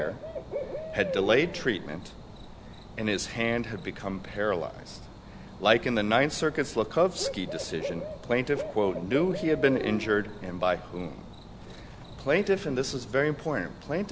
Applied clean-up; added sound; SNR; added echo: none; Cricket / Bird; 10 dB; none.